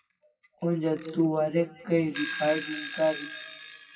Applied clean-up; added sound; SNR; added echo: classical method WPE with log-MMSE.